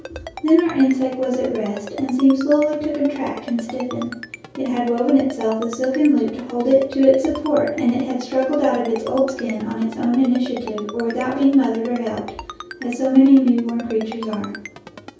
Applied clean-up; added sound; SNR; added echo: none; Ringtone; 18 dB; reverberation time 0.6 s.